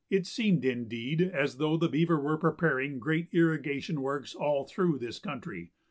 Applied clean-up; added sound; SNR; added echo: none; none; none; none.